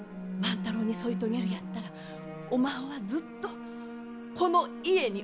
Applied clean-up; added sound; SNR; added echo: none; none; none; none.